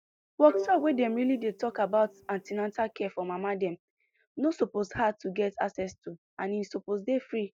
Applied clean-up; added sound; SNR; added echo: neural mask model DeepFilterNet 3.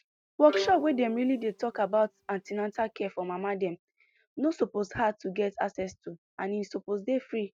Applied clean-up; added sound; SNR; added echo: neural mask model RNNoise.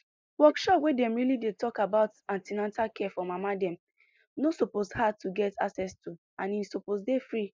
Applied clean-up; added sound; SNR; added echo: neural mask model Resemble Enhance denoiser.